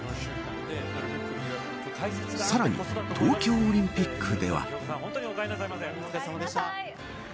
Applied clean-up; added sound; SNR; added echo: none; none; none; none.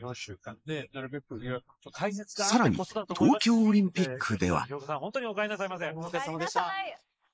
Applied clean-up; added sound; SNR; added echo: neural mask model Resemble Enhance denoiser.